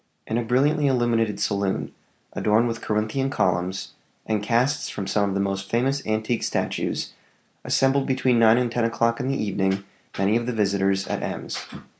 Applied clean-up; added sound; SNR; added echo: none; none; none; none.